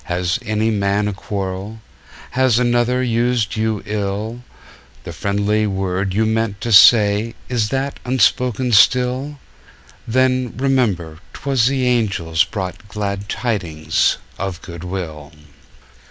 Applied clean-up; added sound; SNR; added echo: none; none; none; none.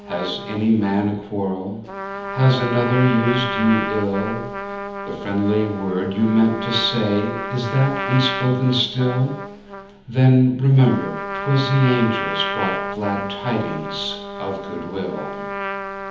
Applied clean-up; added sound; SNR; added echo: none; Trumpet; 8 dB; reverberation time 1.3 s.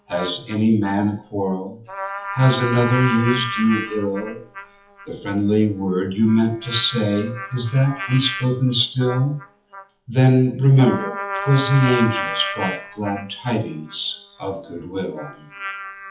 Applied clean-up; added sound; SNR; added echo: classical method WPE with log-MMSE.